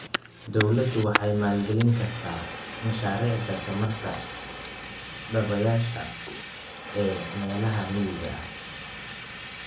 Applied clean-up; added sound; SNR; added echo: none; Fire; 8 dB; reverberation time 0.7 s.